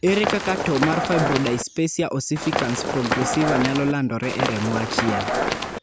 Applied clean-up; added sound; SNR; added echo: none; Run; 2 dB; none.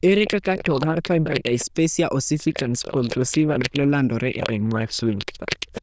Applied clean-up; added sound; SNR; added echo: neural diffusion model UNIVERSE++.